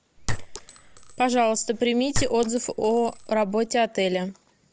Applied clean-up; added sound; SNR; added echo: none; Chink, clink; 7 dB; none.